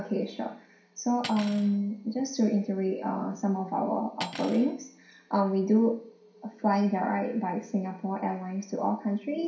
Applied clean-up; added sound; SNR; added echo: none; Cutlery, silverware; 17 dB; reverberation time 0.5 s.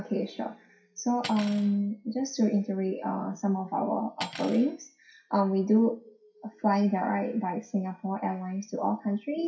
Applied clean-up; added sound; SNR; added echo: classical method WPE with log-MMSE.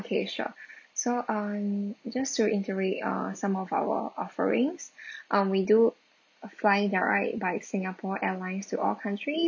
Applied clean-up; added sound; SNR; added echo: none; none; none; none.